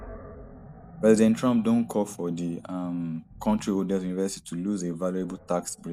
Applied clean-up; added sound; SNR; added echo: none; Animal; 19 dB; none.